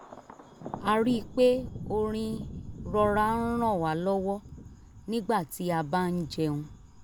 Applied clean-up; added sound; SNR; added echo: none; Thunder; 13 dB; none.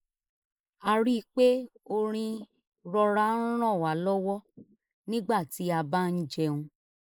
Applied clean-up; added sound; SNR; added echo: neural mask model Resemble Enhance denoiser.